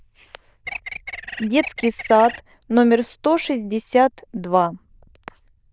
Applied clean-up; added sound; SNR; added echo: neural diffusion model UNIVERSE++.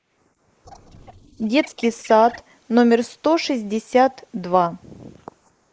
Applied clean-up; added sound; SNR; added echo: neural mask model Resemble Enhance denoiser.